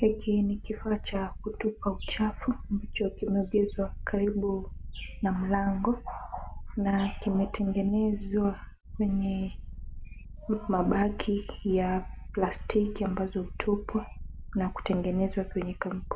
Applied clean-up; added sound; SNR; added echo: none; Purr; 10 dB; none.